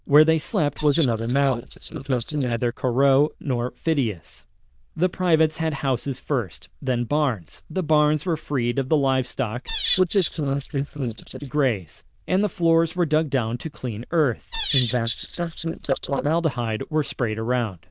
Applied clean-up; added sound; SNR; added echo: neural diffusion model UNIVERSE++.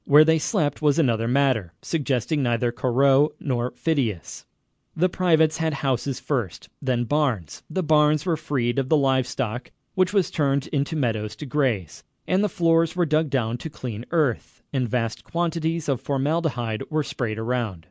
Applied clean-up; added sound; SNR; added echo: none; none; none; none.